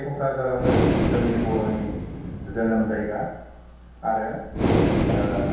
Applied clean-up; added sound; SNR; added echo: none; Breathing; -2 dB; reverberation time 0.9 s.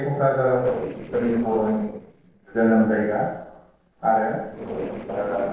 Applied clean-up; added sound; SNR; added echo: neural separator model SepFormer DNS4.